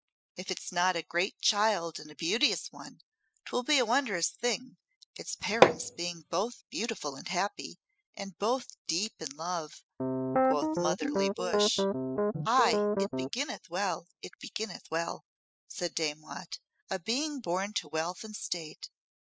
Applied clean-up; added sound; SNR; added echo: classical method spectral subtraction.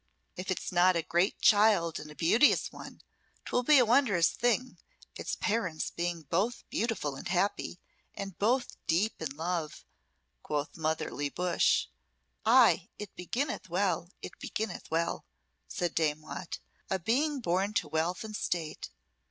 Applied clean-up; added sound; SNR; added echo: none; none; none; none.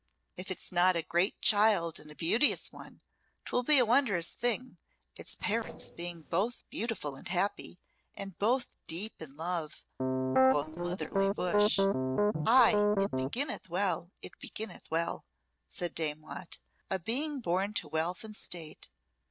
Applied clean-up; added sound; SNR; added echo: neural separator model SepFormer DNS4.